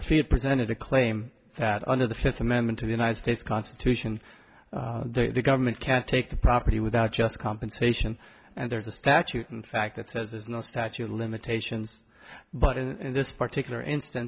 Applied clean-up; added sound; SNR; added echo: none; none; none; none.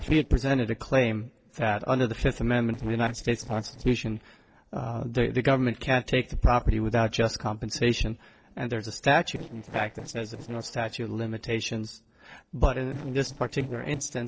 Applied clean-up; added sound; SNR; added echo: neural separator model SepFormer DNS4.